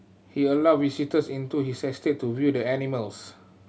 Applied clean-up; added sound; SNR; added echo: none; none; none; none.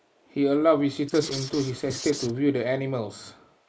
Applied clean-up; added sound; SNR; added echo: neural mask model Resemble Enhance denoiser.